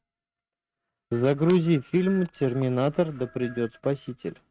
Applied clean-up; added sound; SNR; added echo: neural mask model RNNoise.